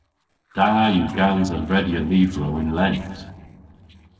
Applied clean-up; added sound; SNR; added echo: neural separator model SepFormer DNS4.